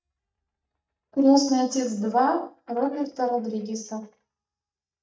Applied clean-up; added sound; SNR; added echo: neural mask model DeepFilterNet 3.